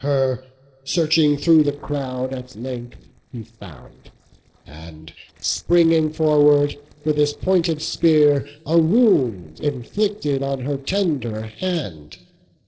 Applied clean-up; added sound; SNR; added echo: neural separator model SepFormer DNS4.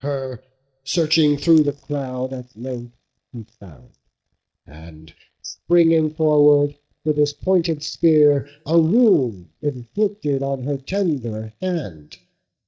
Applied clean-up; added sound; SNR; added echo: neural mask model DeepFilterNet 3.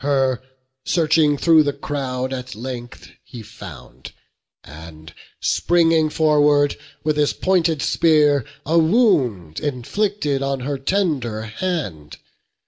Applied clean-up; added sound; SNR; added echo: none; none; none; none.